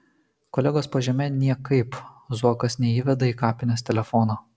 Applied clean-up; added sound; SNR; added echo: none; none; none; none.